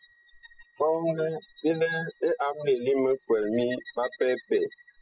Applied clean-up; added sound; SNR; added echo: classical method spectral subtraction.